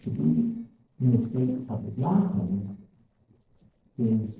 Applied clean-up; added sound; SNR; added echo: neural separator model SepFormer DNS4.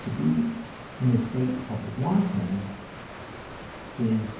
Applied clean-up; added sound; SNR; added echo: none; Water; 13 dB; reverberation time 0.9 s.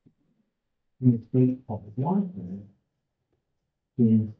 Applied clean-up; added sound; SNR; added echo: neural mask model DeepFilterNet 3.